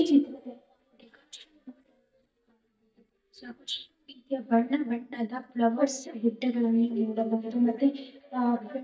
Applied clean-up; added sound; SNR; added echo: neural mask model DeepFilterNet 3.